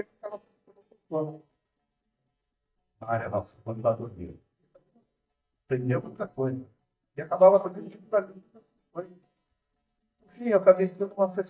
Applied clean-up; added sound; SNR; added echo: neural mask model DeepFilterNet 3.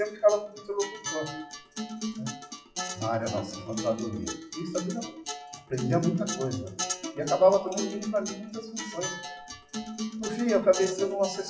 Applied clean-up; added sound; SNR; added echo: classical method WPE with log-MMSE.